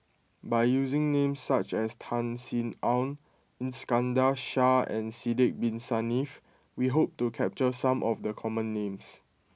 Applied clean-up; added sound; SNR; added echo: none; none; none; none.